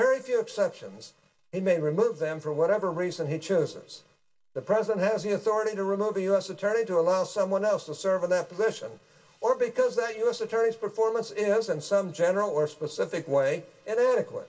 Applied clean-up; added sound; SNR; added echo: none; none; none; reverberation time 0.2 s.